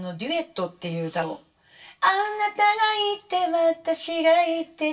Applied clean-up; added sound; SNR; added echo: none; none; none; reverberation time 0.2 s.